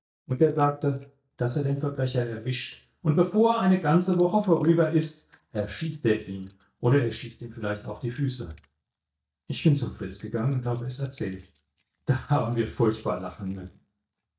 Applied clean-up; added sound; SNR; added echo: neural mask model DeepFilterNet 3.